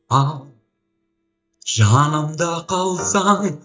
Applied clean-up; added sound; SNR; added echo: neural mask model DeepFilterNet 3.